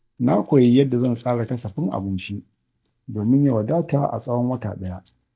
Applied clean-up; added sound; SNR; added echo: neural mask model DeepFilterNet 3.